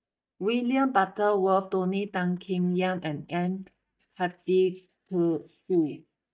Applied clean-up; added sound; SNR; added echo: neural mask model DeepFilterNet 3.